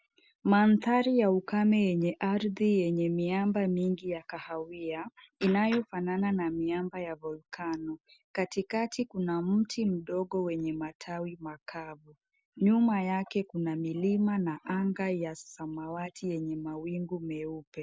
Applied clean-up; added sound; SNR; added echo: none; none; none; none.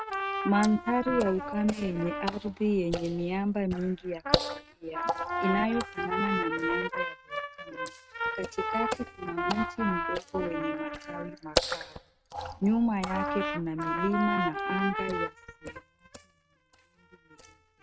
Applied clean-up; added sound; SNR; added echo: neural mask model RNNoise.